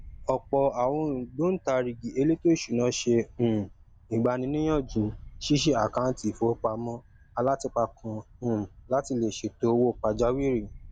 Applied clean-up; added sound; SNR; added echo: none; Wind; 19 dB; none.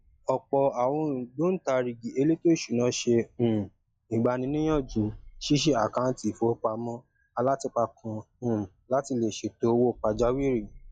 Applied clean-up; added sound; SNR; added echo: classical method log-MMSE.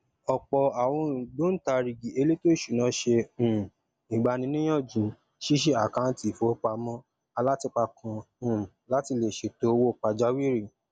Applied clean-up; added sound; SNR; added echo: none; none; none; none.